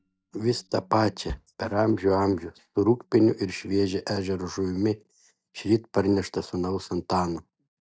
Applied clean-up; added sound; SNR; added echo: neural mask model DeepFilterNet 3.